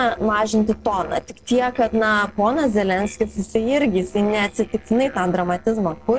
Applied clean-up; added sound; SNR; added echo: neural separator model SepFormer DNS4.